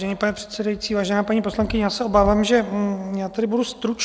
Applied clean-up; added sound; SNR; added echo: none; none; none; none.